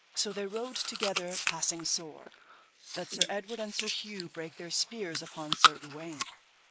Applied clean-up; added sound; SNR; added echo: neural mask model Resemble Enhance denoiser.